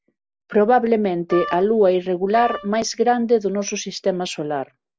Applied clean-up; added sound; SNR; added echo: none; Wind instrument, woodwind instrument; 11 dB; none.